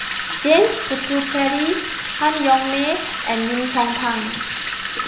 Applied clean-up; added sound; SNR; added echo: none; Sink (filling or washing) / Water tap, faucet; 1 dB; none.